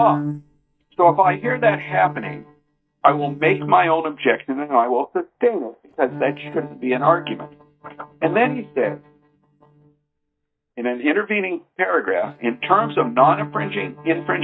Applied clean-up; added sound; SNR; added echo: neural mask model DeepFilterNet 3.